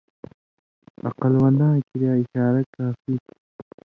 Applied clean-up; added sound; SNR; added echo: none; none; none; none.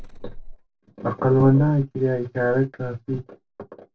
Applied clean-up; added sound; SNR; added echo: neural separator model SepFormer DNS4.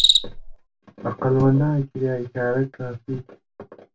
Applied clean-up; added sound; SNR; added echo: none; Cricket; 4 dB; reverberation time 0.1 s.